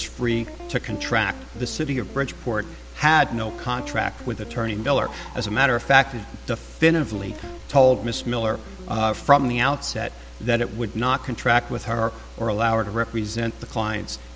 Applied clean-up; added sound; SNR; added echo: none; Guitar; 17 dB; none.